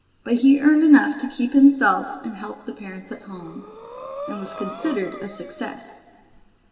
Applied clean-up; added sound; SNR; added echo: none; Breathing; 16 dB; reverberation time 2.8 s.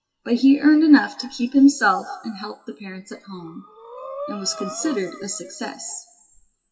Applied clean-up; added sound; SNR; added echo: classical method WPE with log-MMSE.